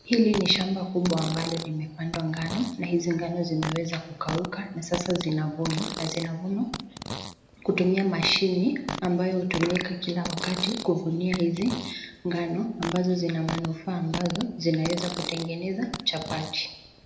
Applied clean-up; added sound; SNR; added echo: none; Fart; 10 dB; reverberation time 0.8 s.